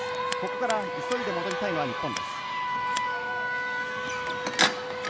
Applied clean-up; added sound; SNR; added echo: none; Scissors + Wind instrument, woodwind instrument; -3 dB; none.